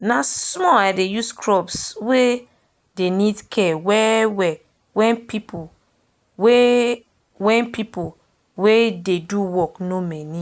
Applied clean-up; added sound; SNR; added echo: none; none; none; none.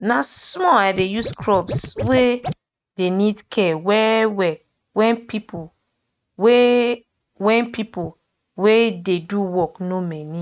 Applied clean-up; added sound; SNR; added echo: neural mask model RNNoise.